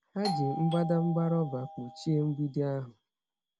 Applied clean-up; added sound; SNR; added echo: none; Doorbell; 9 dB; none.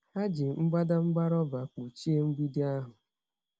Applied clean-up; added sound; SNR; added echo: none; none; none; none.